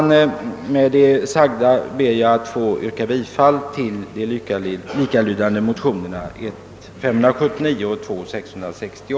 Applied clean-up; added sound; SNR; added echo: none; none; none; none.